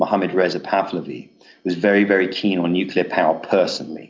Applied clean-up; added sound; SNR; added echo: none; none; none; none.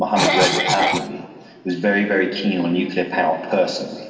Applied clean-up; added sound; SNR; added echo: none; Cough; -1 dB; reverberation time 2.3 s.